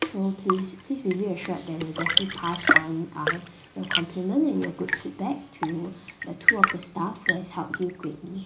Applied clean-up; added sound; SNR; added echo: none; Tap / Fill (with liquid) / Trickle, dribble / Chirp, tweet / Engine; -1 dB; reverberation time 0.4 s.